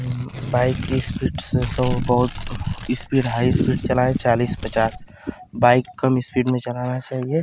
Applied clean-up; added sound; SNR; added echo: none; Tearing; 13 dB; none.